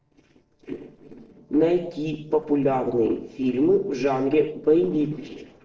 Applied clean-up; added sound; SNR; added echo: neural separator model SepFormer DNS4.